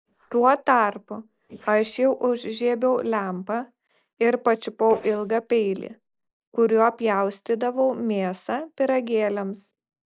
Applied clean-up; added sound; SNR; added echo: neural mask model Resemble Enhance denoiser.